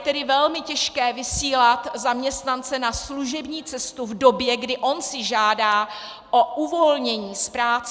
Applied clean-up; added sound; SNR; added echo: none; none; none; none.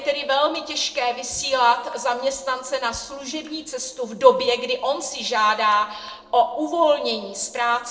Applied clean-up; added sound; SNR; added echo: neural separator model SepFormer DNS4.